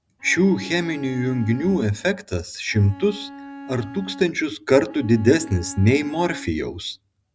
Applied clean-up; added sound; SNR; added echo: none; Bowed string instrument; 17 dB; none.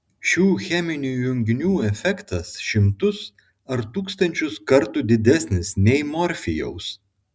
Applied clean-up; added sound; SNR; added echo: none; none; none; none.